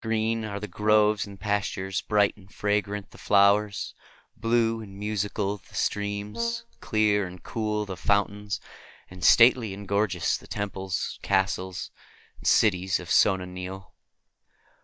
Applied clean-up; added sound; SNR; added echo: neural mask model DeepFilterNet 3.